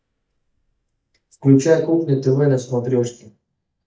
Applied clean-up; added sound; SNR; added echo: neural mask model DeepFilterNet 3.